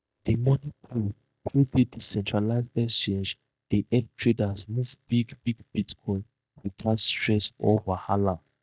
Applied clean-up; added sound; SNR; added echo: neural mask model DeepFilterNet 3.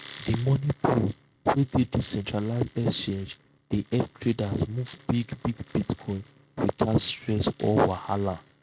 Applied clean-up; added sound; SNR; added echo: neural mask model RNNoise.